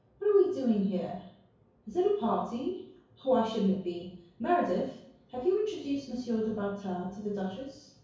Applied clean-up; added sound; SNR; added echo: none; none; none; reverberation time 0.6 s.